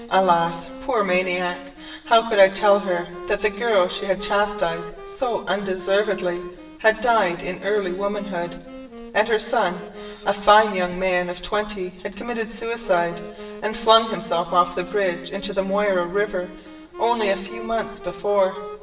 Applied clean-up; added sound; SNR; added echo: none; Wind instrument, woodwind instrument; 16 dB; reverberation time 0.9 s.